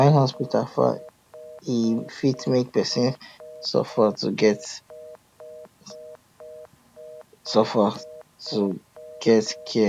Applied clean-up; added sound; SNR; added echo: none; Telephone; 20 dB; none.